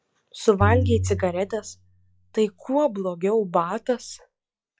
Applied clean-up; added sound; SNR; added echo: classical method log-MMSE.